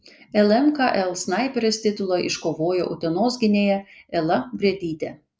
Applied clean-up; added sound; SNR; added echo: none; none; none; none.